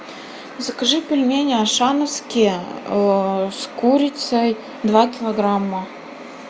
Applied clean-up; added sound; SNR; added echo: none; none; none; none.